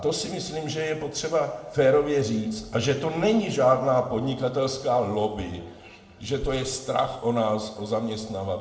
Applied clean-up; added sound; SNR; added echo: none; Burping, eructation; 14 dB; reverberation time 0.9 s.